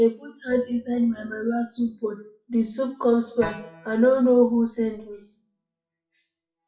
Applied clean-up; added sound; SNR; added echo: classical method WPE with log-MMSE.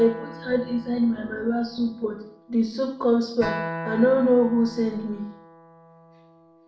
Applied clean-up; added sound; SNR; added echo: none; Acoustic guitar; 13 dB; reverberation time 0.5 s.